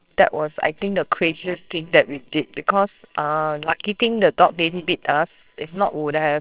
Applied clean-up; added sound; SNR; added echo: neural separator model SepFormer WHAMR!.